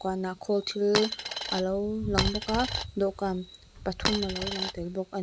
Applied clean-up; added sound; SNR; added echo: none; Coin (dropping); 2 dB; none.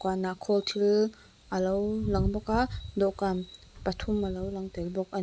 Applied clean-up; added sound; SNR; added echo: none; none; none; none.